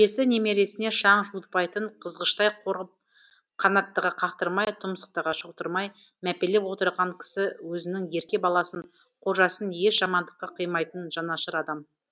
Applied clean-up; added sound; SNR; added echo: none; none; none; none.